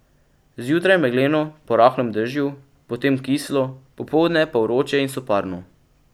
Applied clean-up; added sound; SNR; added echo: none; none; none; none.